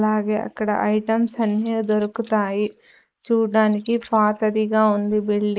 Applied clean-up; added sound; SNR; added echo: neural mask model Resemble Enhance denoiser.